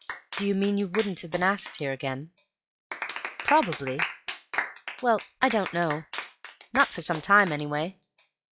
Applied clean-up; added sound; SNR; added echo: classical method log-MMSE.